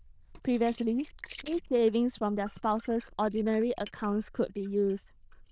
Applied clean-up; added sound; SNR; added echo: neural diffusion model UNIVERSE++.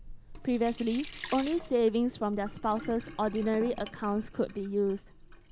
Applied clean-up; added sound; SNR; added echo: none; Sink (filling or washing); 14 dB; none.